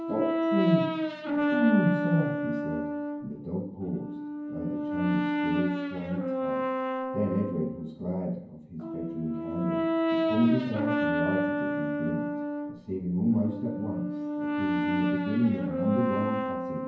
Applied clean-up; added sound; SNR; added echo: none; Brass instrument; 0 dB; reverberation time 0.9 s.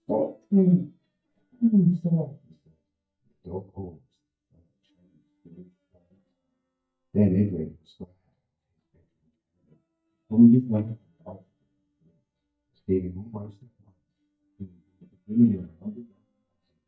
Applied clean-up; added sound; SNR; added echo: neural mask model DeepFilterNet 3.